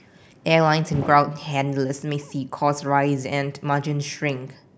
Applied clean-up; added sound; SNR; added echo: none; none; none; none.